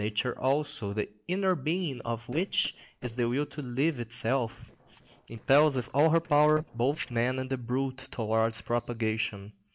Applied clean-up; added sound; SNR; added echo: neural separator model SepFormer DNS4.